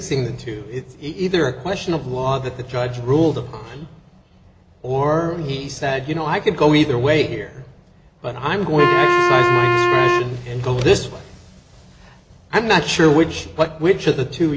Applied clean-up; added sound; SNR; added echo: none; Wind instrument, woodwind instrument; -2 dB; none.